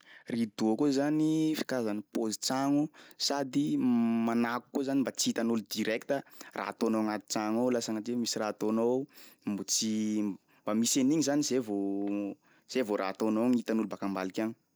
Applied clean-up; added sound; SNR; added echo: none; none; none; none.